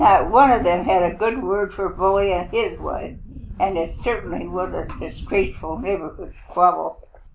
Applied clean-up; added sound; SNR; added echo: none; Wind; 14 dB; none.